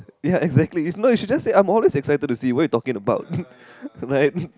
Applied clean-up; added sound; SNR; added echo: none; none; none; none.